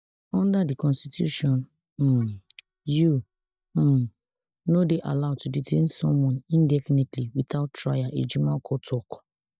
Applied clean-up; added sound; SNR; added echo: neural mask model DeepFilterNet 3.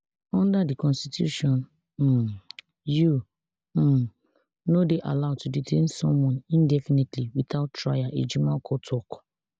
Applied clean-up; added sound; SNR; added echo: none; none; none; none.